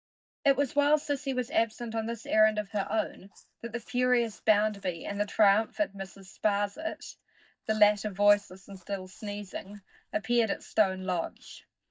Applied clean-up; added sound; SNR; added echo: neural mask model DeepFilterNet 3.